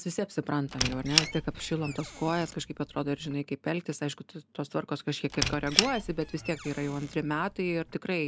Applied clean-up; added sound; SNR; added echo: none; Squeak; 3 dB; none.